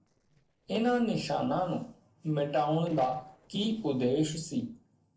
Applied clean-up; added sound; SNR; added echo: neural separator model SepFormer DNS4.